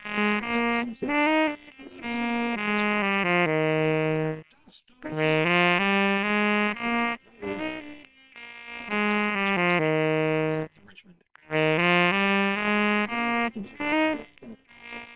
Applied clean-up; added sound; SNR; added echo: neural separator model SepFormer WHAMR!.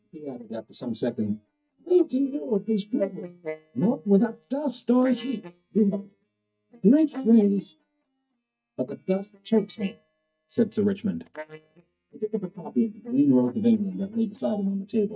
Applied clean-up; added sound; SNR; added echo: neural mask model DeepFilterNet 3.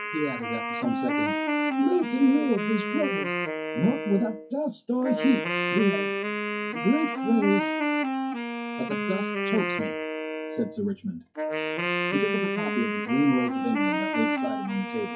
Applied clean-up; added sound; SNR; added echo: classical method WPE with log-MMSE.